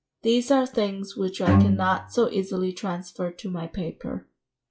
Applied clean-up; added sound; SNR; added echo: classical method log-MMSE.